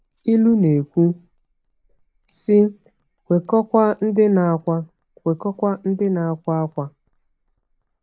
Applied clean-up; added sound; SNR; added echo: neural mask model Resemble Enhance denoiser.